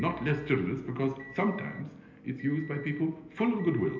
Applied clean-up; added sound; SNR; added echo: none; Motor vehicle (road) / Engine; 19 dB; reverberation time 1.4 s.